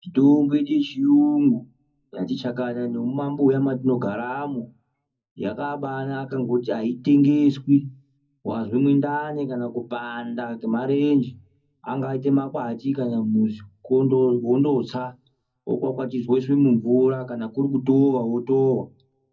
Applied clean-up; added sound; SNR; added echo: none; none; none; reverberation time 0.4 s.